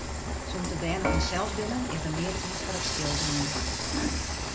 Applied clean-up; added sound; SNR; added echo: none; Frying (food) / Dishes, pots, and pans; -3 dB; none.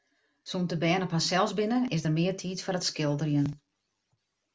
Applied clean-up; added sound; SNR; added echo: none; none; none; none.